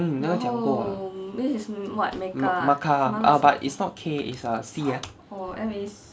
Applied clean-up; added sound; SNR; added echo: none; none; none; none.